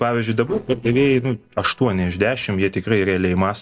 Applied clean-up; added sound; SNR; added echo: neural separator model SepFormer DNS4.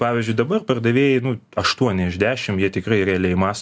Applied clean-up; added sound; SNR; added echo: none; none; none; none.